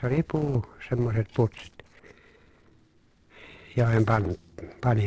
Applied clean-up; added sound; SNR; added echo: neural separator model SepFormer DNS4.